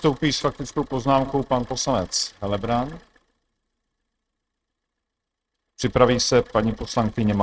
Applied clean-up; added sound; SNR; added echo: neural mask model RNNoise.